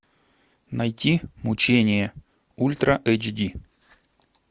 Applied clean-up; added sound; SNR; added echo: none; none; none; none.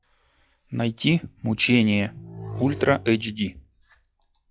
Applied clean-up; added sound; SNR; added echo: classical method log-MMSE.